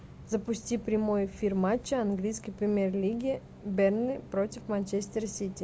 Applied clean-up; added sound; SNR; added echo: none; Bus; 17 dB; none.